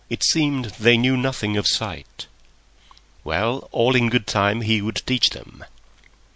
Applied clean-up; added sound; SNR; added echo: none; none; none; none.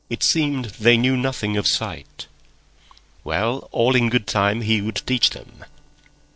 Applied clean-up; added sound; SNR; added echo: neural separator model SepFormer DNS4.